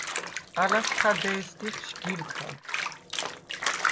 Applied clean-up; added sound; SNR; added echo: none; Bathtub (filling or washing); -1 dB; none.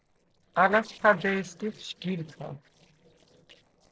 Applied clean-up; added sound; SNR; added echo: neural separator model SepFormer DNS4.